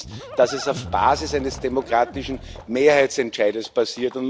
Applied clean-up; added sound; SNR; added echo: none; Livestock, farm animals, working animals; 15 dB; none.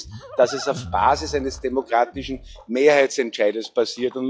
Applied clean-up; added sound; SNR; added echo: classical method log-MMSE.